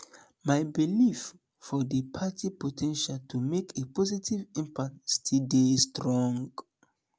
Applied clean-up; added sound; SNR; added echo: none; none; none; none.